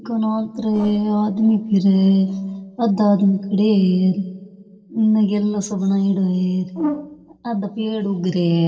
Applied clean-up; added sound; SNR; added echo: neural separator model SepFormer DNS4.